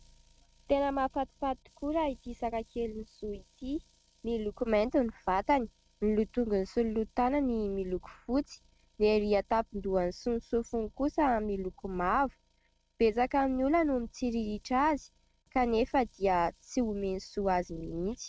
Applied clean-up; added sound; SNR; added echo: neural mask model RNNoise.